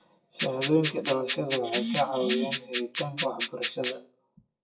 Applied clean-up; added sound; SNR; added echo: classical method WPE with log-MMSE.